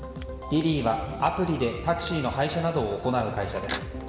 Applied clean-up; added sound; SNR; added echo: none; Scissors; 18 dB; reverberation time 2.8 s.